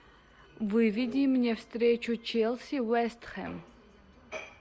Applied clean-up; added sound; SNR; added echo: none; none; none; none.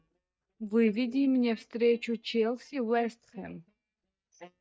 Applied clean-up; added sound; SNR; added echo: neural mask model DeepFilterNet 3.